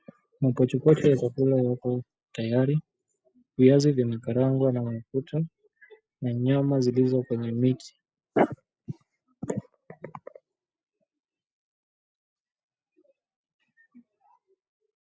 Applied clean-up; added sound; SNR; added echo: neural mask model Resemble Enhance denoiser.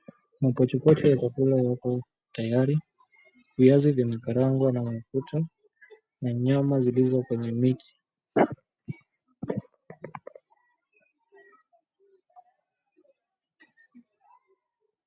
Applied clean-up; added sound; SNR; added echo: none; none; none; none.